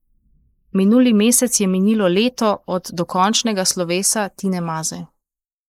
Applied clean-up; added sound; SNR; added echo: neural mask model Resemble Enhance denoiser.